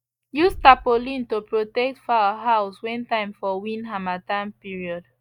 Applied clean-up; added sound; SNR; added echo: neural mask model DeepFilterNet 3.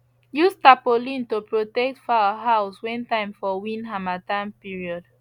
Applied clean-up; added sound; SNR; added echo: none; none; none; none.